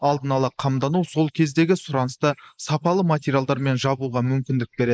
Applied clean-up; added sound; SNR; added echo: neural mask model Resemble Enhance denoiser.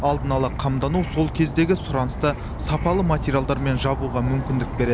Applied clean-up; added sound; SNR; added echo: none; Insect / Frog; 6 dB; none.